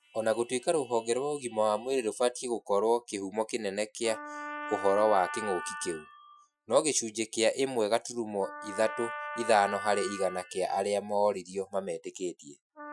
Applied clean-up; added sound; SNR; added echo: classical method Wiener filter.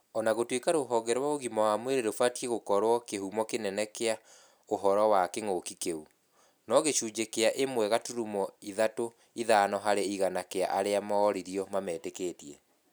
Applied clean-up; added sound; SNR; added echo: none; none; none; none.